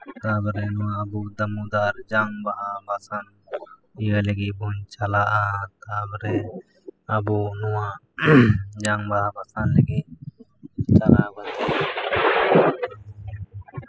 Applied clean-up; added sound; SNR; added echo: classical method spectral subtraction.